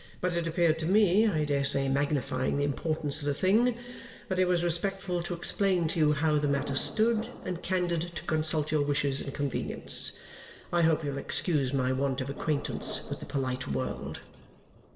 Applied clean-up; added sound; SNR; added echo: none; Thunder; 20 dB; reverberation time 1.4 s.